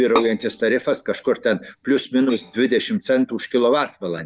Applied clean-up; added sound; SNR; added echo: neural mask model DeepFilterNet 3.